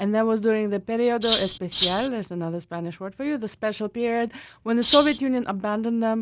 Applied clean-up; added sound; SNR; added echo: none; Rattle (instrument); 3 dB; none.